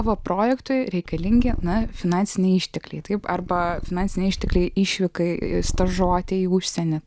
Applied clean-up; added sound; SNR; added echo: none; Purr; 7 dB; none.